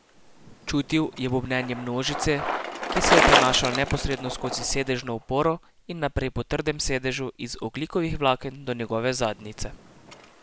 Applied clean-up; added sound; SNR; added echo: none; Bicycle; 3 dB; none.